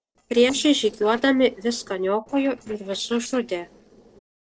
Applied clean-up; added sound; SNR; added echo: neural separator model SepFormer DNS4.